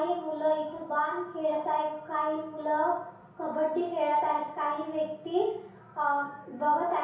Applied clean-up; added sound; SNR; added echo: none; none; none; reverberation time 0.6 s.